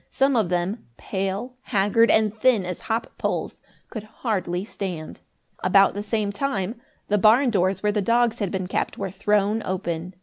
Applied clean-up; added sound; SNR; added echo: none; none; none; none.